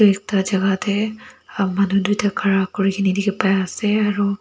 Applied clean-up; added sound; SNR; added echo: none; none; none; none.